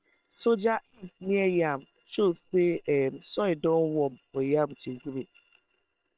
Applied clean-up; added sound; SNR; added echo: neural separator model SepFormer WHAM!.